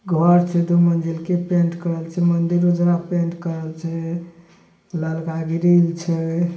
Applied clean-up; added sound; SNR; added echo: none; none; none; reverberation time 1.5 s.